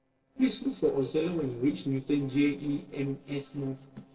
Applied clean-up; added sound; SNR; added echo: neural separator model SepFormer DNS4.